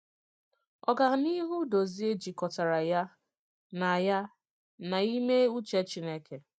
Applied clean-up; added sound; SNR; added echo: none; none; none; none.